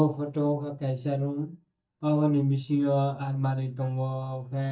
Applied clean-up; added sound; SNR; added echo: neural mask model DeepFilterNet 3.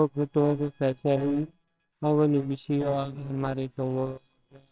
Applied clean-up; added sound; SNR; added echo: neural separator model SepFormer WHAMR!.